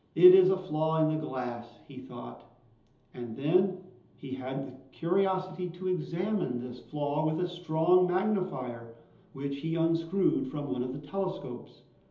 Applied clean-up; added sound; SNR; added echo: none; none; none; reverberation time 1.2 s.